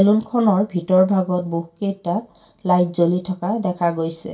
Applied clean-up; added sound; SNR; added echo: none; none; none; reverberation time 0.2 s.